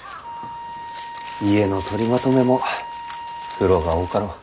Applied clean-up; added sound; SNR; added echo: none; Wind instrument, woodwind instrument; 11 dB; none.